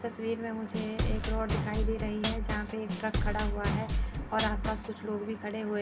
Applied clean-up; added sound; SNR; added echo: none; Drum kit; -2 dB; reverberation time 0.3 s.